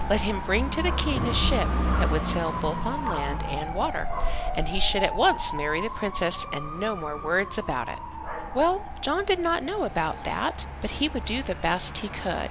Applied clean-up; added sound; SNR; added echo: none; Motorcycle / Dog; 2 dB; none.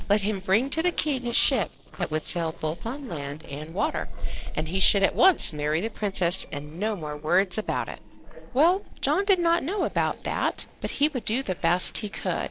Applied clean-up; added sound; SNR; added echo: neural separator model SepFormer DNS4.